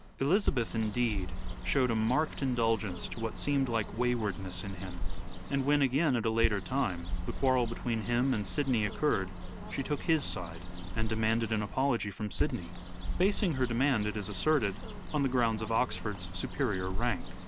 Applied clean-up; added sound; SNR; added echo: none; Bird; 4 dB; none.